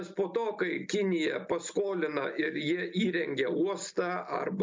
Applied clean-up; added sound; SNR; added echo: none; none; none; none.